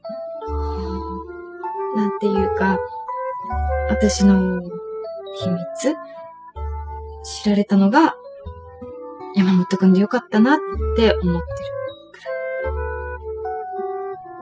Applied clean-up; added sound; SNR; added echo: classical method spectral subtraction.